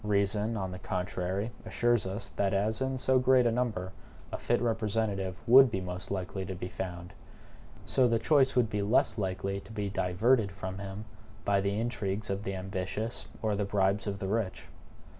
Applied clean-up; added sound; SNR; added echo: none; none; none; none.